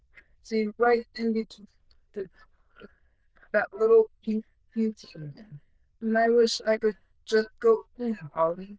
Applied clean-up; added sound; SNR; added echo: neural diffusion model UNIVERSE++.